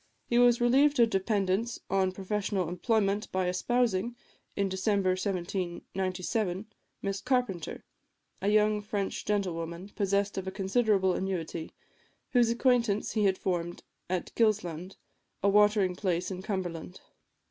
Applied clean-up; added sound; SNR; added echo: none; none; none; none.